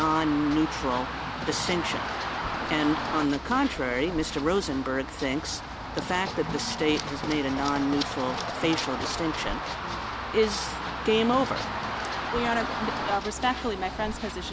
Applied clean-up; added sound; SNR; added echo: none; Run; 4 dB; none.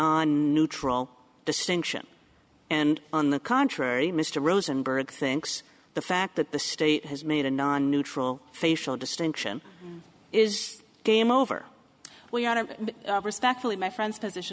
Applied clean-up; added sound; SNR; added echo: none; none; none; none.